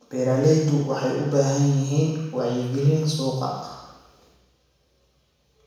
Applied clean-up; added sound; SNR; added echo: none; none; none; reverberation time 1.1 s.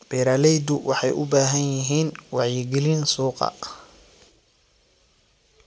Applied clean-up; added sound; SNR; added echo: none; none; none; none.